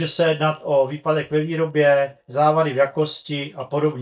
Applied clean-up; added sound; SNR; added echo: neural mask model DeepFilterNet 3.